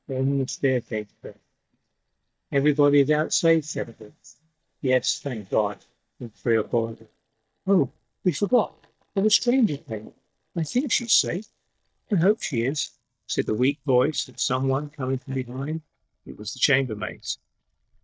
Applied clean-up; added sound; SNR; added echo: neural mask model DeepFilterNet 3.